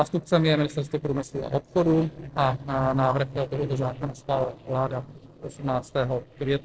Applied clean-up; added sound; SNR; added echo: neural separator model SepFormer DNS4.